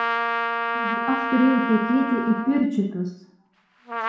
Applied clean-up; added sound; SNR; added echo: none; Trumpet; 3 dB; reverberation time 0.6 s.